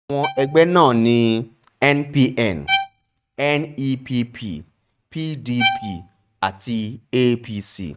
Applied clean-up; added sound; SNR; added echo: neural mask model RNNoise.